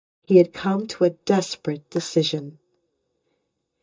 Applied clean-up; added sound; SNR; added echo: neural mask model DeepFilterNet 3.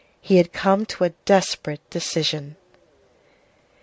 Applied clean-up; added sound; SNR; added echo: none; none; none; none.